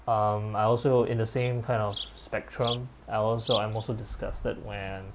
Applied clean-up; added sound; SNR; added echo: none; Insect; 12 dB; none.